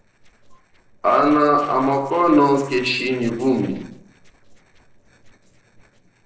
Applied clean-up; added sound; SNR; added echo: neural separator model SepFormer DNS4.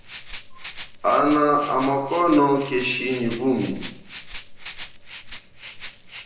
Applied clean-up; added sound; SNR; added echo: none; Rattle (instrument); 1 dB; reverberation time 0.9 s.